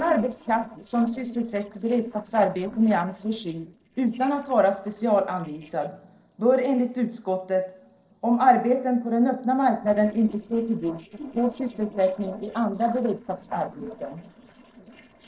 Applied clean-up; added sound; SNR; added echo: neural separator model SepFormer DNS4.